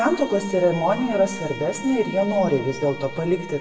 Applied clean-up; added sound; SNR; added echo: none; Bowed string instrument; 14 dB; reverberation time 0.7 s.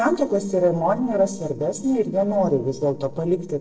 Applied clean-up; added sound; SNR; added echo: neural separator model SepFormer DNS4.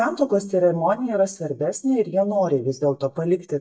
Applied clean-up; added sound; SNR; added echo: neural mask model DeepFilterNet 3.